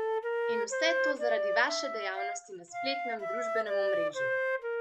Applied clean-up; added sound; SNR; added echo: none; Wind instrument, woodwind instrument; -4 dB; none.